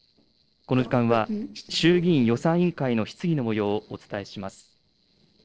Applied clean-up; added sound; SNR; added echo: neural separator model SepFormer DNS4.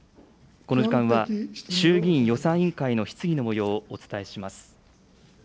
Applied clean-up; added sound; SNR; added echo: none; none; none; none.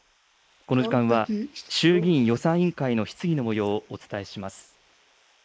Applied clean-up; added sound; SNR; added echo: neural mask model Resemble Enhance denoiser.